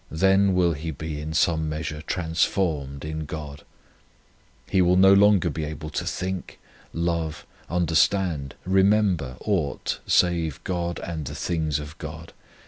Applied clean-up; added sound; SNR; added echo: none; none; none; none.